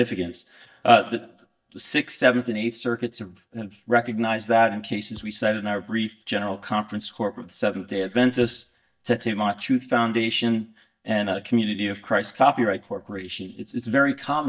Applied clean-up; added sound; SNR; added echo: neural mask model DeepFilterNet 3.